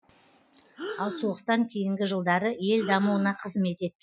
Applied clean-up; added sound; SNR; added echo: classical method Wiener filter.